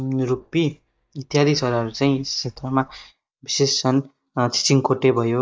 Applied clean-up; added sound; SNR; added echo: neural mask model DeepFilterNet 3.